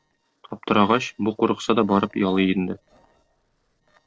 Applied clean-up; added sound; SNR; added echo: neural separator model SepFormer DNS4.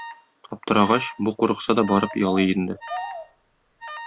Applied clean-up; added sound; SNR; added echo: none; Bird vocalization, bird call, bird song + Alarm; 13 dB; none.